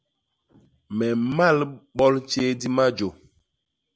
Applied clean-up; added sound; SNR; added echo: none; none; none; none.